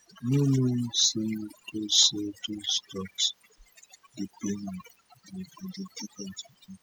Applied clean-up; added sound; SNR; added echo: classical method spectral subtraction.